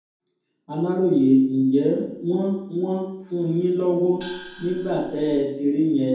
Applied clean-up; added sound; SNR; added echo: none; Gong; 19 dB; reverberation time 0.9 s.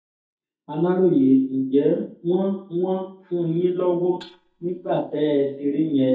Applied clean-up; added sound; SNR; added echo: neural mask model DeepFilterNet 3.